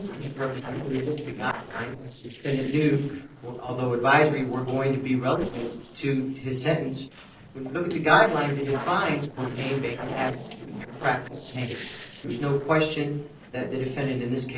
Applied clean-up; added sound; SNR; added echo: neural separator model SepFormer DNS4.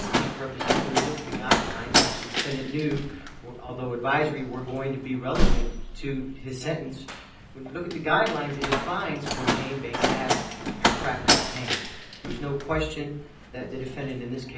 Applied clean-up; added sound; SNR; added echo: none; Slam; -3 dB; reverberation time 0.6 s.